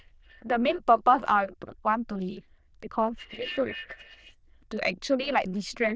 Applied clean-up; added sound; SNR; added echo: neural diffusion model UNIVERSE++.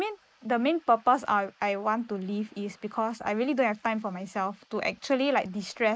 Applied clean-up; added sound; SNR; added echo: neural mask model Resemble Enhance denoiser.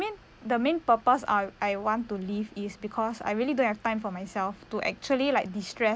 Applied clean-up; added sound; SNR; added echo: none; none; none; none.